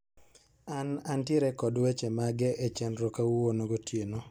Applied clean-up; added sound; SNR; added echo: none; none; none; none.